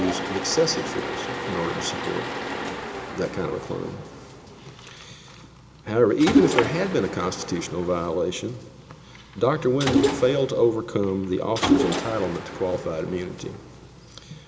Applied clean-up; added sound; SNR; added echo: none; Mechanisms; 3 dB; none.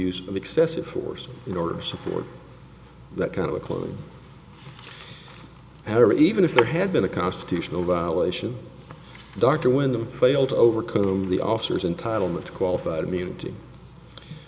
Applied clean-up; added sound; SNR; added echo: none; none; none; none.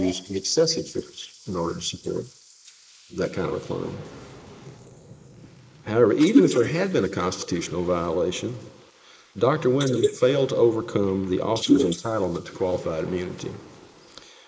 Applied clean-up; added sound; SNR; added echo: neural mask model Resemble Enhance denoiser.